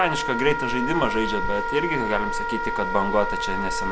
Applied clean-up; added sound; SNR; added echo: none; Wind instrument, woodwind instrument; 3 dB; none.